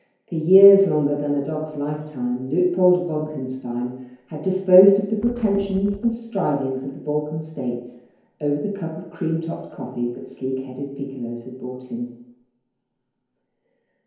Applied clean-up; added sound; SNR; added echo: none; Wind; 17 dB; reverberation time 0.9 s.